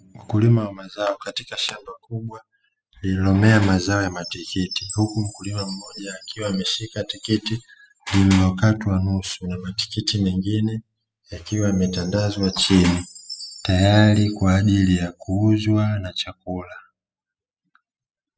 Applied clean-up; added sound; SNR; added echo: classical method spectral subtraction.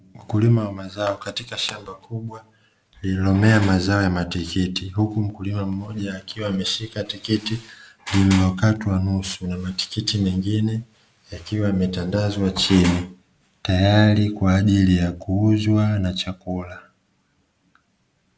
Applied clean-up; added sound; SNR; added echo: none; none; none; none.